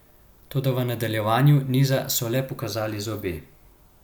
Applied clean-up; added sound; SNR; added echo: none; none; none; none.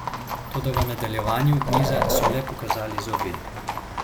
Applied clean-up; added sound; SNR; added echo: none; Growling + Livestock, farm animals, working animals; 0 dB; none.